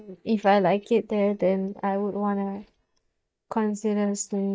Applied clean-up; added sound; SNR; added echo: neural mask model DeepFilterNet 3.